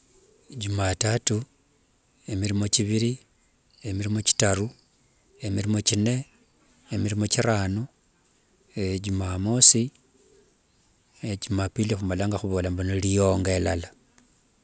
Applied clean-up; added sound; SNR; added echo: none; none; none; none.